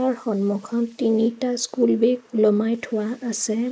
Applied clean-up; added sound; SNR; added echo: neural mask model Resemble Enhance denoiser.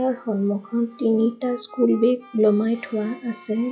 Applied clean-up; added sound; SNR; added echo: classical method log-MMSE.